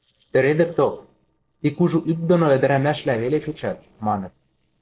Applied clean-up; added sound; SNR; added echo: neural separator model SepFormer DNS4.